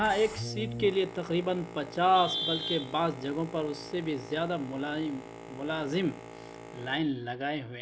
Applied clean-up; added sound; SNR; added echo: none; Boat, Water vehicle; 13 dB; none.